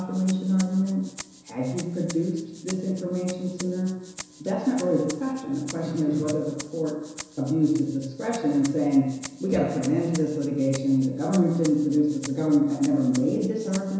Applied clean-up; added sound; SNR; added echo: none; Rattle (instrument); 18 dB; reverberation time 1.0 s.